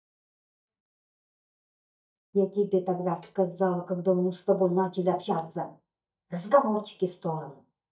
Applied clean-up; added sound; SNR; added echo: neural mask model DeepFilterNet 3.